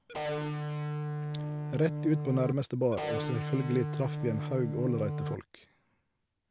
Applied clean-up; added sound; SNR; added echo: none; Electric guitar; 1 dB; none.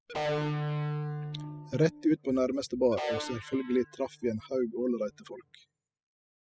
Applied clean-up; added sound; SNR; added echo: classical method spectral subtraction.